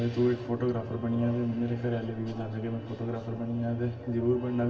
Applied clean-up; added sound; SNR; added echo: none; none; none; reverberation time 1.4 s.